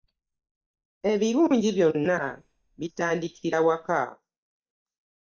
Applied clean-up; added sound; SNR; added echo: neural mask model DeepFilterNet 3.